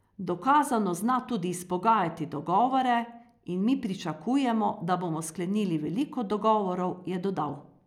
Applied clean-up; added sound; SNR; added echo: none; none; none; none.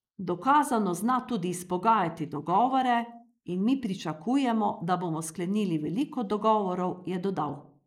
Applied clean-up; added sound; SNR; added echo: neural mask model Resemble Enhance denoiser.